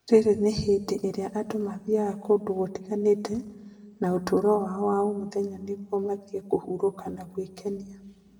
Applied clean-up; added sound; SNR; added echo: none; none; none; reverberation time 0.9 s.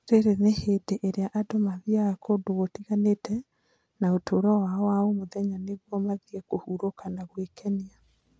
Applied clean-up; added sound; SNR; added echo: none; none; none; none.